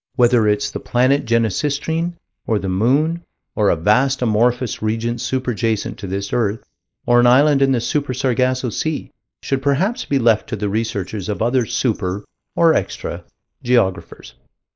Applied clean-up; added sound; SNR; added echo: neural mask model Resemble Enhance denoiser.